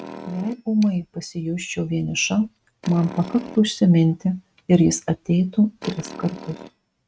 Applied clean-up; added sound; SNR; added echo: neural mask model RNNoise.